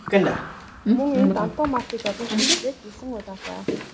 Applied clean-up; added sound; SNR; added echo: none; Bicycle; -3 dB; none.